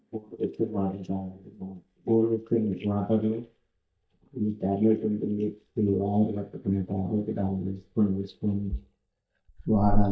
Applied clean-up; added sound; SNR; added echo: neural mask model DeepFilterNet 3.